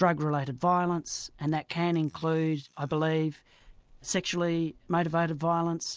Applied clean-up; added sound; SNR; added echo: neural mask model Resemble Enhance denoiser.